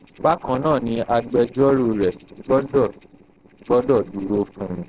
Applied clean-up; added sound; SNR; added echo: neural separator model SepFormer DNS4.